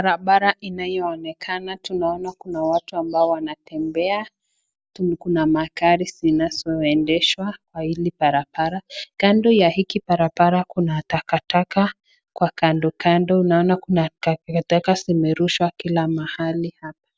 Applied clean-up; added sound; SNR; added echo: none; none; none; none.